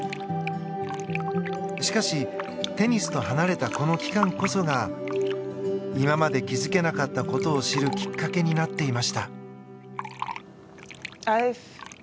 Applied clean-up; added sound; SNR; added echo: none; Fill (with liquid); 13 dB; none.